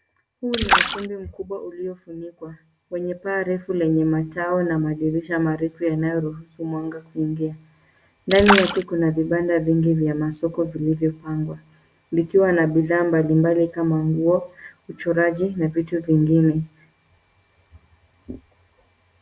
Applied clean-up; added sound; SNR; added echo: none; Splash, splatter; 3 dB; none.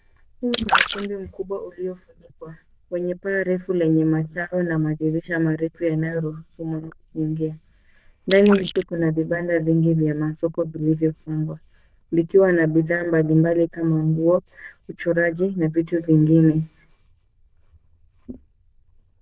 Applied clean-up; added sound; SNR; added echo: neural diffusion model UNIVERSE++.